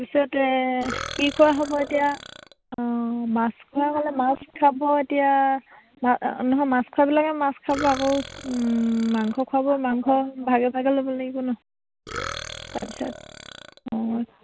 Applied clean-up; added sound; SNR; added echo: none; Burping, eructation; 13 dB; none.